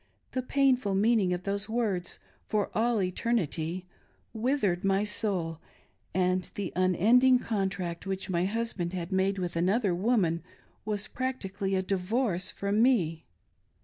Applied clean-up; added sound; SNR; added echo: none; none; none; none.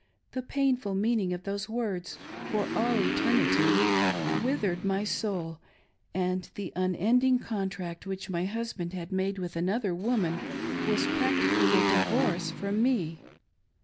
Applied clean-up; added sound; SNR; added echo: none; Motorcycle; 0 dB; none.